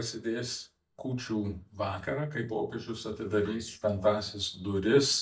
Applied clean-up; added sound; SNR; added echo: neural mask model DeepFilterNet 3.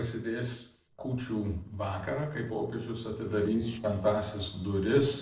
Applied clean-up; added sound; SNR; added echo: neural separator model SepFormer DNS4.